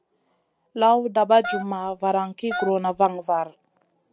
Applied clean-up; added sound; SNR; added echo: none; Wind instrument, woodwind instrument; 9 dB; none.